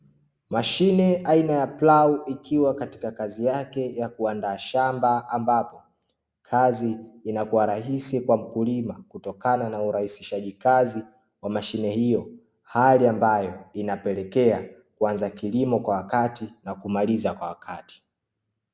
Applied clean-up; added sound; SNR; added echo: none; none; none; none.